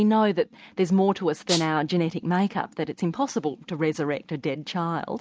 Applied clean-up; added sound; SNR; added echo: neural mask model RNNoise.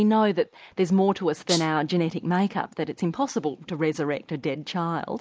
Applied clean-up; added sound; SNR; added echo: neural mask model Resemble Enhance denoiser.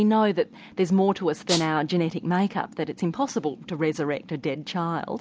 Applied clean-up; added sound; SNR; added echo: none; Rattle (instrument); 4 dB; none.